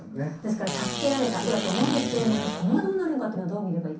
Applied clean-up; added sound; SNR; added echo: none; Fart; 7 dB; reverberation time 0.6 s.